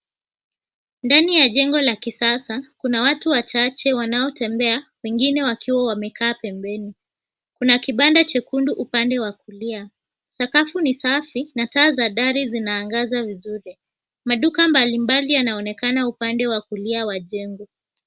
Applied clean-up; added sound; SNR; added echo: none; none; none; none.